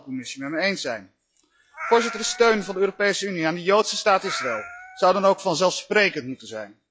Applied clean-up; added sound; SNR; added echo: classical method log-MMSE.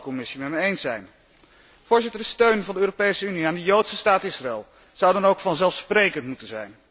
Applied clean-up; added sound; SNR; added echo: none; none; none; none.